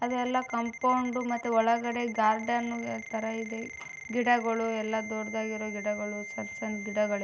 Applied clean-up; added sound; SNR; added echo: none; Ringtone; 12 dB; none.